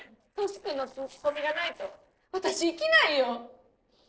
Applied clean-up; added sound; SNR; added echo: neural separator model SepFormer DNS4.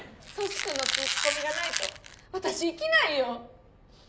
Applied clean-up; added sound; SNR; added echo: none; Squeak; 1 dB; none.